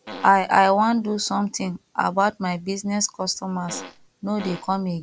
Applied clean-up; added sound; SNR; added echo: none; Fart; 15 dB; none.